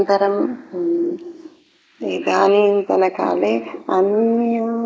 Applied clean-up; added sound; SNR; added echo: neural mask model Resemble Enhance denoiser.